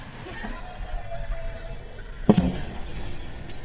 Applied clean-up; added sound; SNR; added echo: neural mask model DeepFilterNet 3.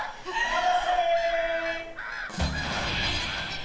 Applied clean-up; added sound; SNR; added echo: none; Gull, seagull / Bird vocalization, bird call, bird song; 9 dB; reverberation time 0.4 s.